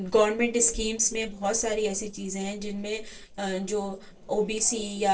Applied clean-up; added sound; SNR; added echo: neural separator model SepFormer DNS4.